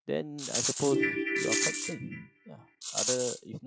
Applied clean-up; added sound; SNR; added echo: classical method log-MMSE.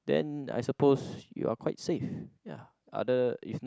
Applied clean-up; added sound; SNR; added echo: none; none; none; none.